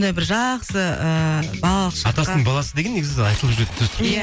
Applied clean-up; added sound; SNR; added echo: none; Subway, metro, underground / Engine; 15 dB; none.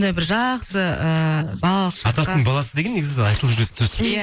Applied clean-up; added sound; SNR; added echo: neural mask model Resemble Enhance denoiser.